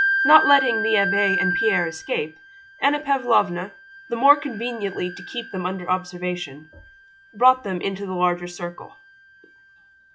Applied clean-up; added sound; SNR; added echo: classical method log-MMSE.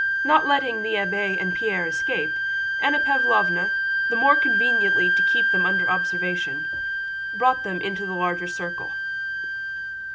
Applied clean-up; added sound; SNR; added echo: none; Wind instrument, woodwind instrument; -3 dB; none.